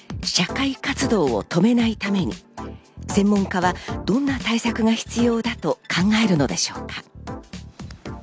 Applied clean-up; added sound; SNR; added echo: none; none; none; none.